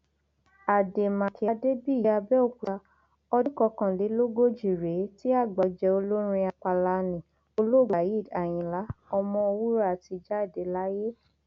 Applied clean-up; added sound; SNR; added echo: none; none; none; none.